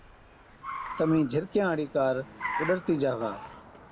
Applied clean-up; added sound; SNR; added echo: none; Car; 10 dB; none.